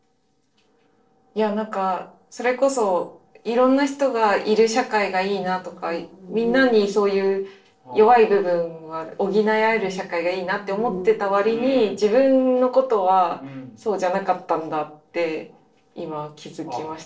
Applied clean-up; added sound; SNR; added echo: neural separator model SepFormer DNS4.